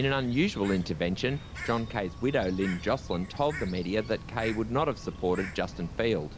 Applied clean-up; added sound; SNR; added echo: none; Bird; 12 dB; none.